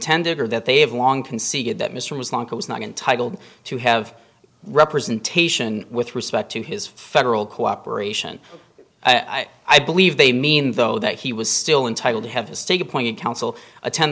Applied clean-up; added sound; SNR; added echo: none; none; none; none.